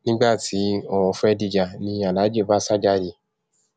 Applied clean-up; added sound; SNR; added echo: none; none; none; none.